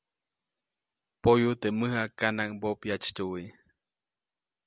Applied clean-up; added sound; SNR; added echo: none; none; none; none.